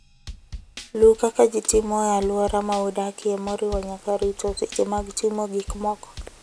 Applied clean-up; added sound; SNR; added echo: none; Drum kit; 15 dB; none.